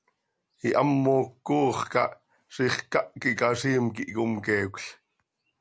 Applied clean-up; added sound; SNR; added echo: none; none; none; none.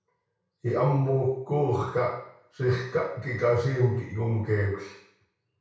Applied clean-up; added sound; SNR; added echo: none; none; none; reverberation time 0.6 s.